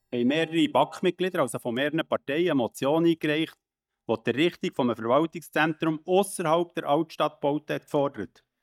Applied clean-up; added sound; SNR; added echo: neural mask model DeepFilterNet 3.